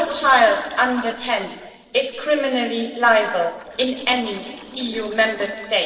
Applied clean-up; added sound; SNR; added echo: neural separator model SepFormer DNS4.